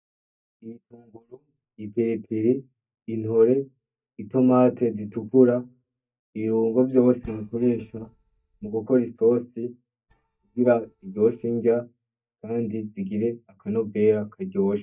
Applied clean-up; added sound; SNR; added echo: neural mask model DeepFilterNet 3.